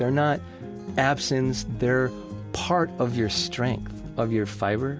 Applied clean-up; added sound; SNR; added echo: none; none; none; none.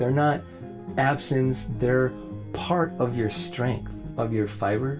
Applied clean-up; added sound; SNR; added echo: none; none; none; reverberation time 0.2 s.